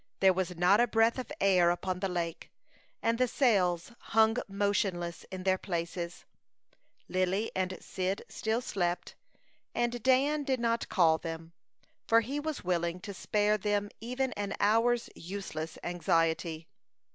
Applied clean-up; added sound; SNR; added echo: none; none; none; none.